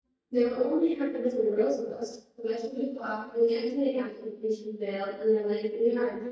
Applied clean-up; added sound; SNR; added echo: neural mask model DeepFilterNet 3.